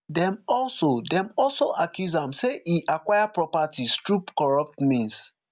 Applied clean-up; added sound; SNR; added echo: none; none; none; none.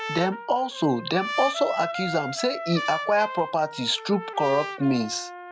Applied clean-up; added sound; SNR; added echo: none; Trumpet; 8 dB; none.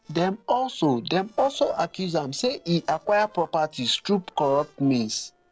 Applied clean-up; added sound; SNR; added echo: neural separator model SepFormer DNS4.